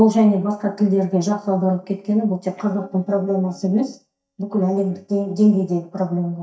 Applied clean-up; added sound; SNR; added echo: neural mask model DeepFilterNet 3.